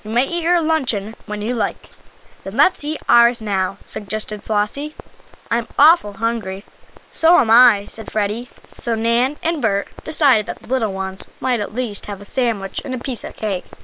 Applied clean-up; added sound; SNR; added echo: neural separator model SepFormer WHAM!.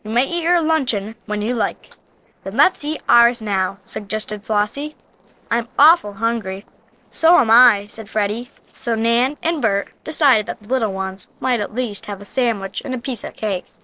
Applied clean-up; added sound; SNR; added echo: neural separator model SepFormer DNS4.